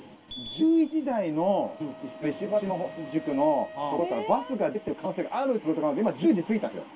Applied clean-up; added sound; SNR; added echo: none; Wind instrument, woodwind instrument; 20 dB; reverberation time 0.2 s.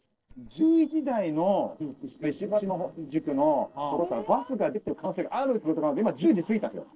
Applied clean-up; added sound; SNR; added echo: neural separator model SepFormer DNS4.